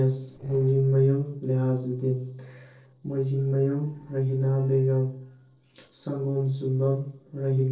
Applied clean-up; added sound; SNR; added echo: neural separator model SepFormer DNS4.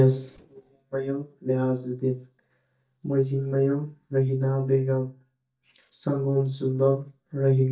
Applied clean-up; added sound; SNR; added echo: neural mask model DeepFilterNet 3.